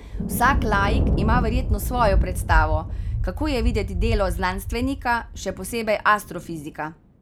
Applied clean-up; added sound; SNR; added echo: none; Thunder; -1 dB; none.